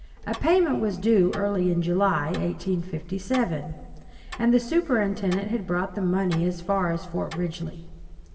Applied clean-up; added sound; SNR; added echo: none; Tick-tock; 14 dB; reverberation time 2.0 s.